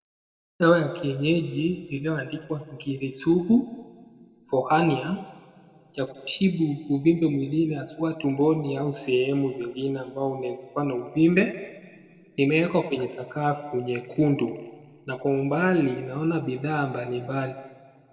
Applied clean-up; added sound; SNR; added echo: none; none; none; reverberation time 1.7 s.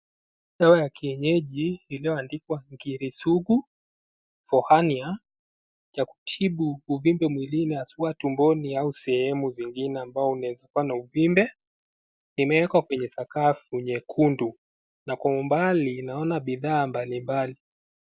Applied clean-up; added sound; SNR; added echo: none; none; none; none.